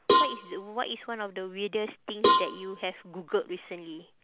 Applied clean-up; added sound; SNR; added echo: none; Cowbell; -5 dB; none.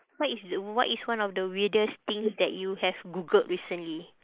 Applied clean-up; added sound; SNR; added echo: neural mask model Resemble Enhance denoiser.